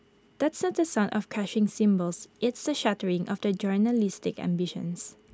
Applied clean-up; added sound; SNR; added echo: none; none; none; none.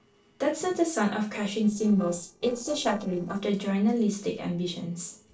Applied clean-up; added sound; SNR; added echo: neural separator model SepFormer DNS4.